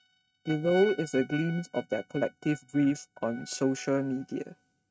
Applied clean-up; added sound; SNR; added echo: neural mask model RNNoise.